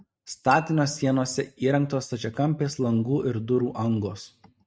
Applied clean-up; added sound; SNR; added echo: neural mask model RNNoise.